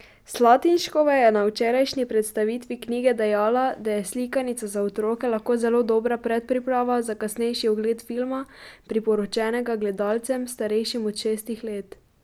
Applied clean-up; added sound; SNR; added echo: none; none; none; none.